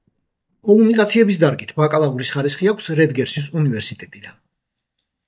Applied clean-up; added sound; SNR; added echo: neural mask model DeepFilterNet 3.